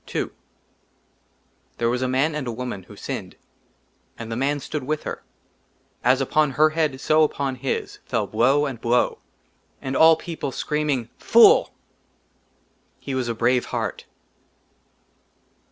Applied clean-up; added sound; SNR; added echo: none; none; none; none.